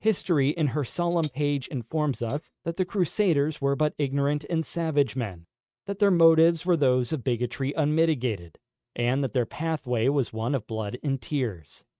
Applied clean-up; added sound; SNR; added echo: neural mask model RNNoise.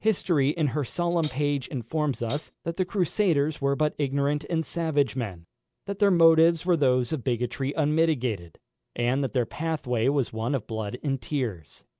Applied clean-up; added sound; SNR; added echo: none; Hi-hat; 18 dB; none.